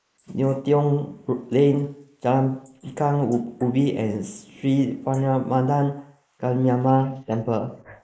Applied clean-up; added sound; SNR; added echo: neural mask model Resemble Enhance denoiser.